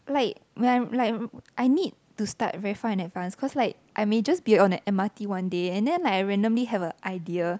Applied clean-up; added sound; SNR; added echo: none; none; none; none.